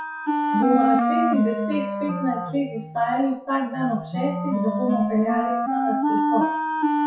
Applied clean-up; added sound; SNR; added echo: classical method WPE with log-MMSE.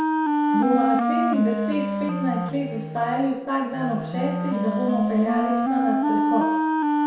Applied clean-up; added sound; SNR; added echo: none; Wind instrument, woodwind instrument; -3 dB; reverberation time 0.7 s.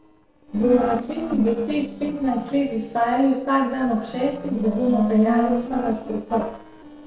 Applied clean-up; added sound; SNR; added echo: neural separator model SepFormer DNS4.